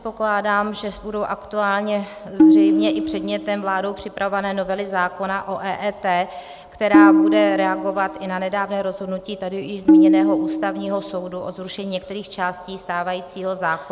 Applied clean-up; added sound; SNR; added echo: none; Tabla; -4 dB; none.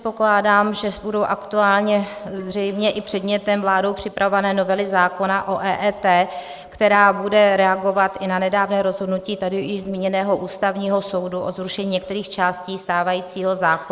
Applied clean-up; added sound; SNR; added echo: neural mask model Resemble Enhance denoiser.